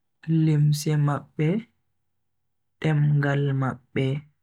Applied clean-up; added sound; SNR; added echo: none; none; none; none.